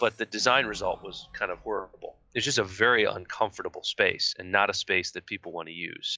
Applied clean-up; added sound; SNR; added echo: classical method log-MMSE.